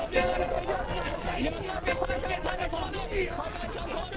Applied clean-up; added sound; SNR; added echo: neural separator model SepFormer DNS4.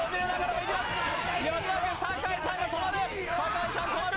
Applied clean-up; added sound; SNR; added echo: none; none; none; none.